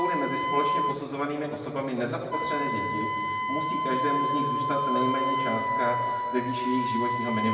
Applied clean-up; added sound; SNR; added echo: none; Wind instrument, woodwind instrument; -1 dB; reverberation time 2.2 s.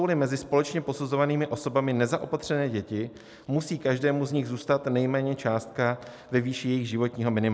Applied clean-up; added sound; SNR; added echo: none; none; none; none.